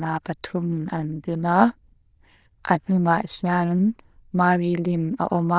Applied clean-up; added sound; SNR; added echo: neural diffusion model UNIVERSE++.